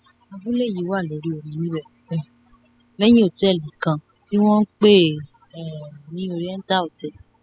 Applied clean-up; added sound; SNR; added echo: classical method spectral subtraction.